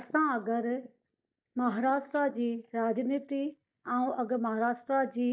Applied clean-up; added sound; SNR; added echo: neural mask model DeepFilterNet 3.